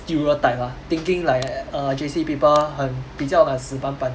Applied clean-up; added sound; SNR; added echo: none; Crack; 20 dB; none.